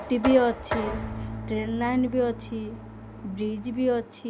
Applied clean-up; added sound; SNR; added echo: none; Organ + Knock; 9 dB; none.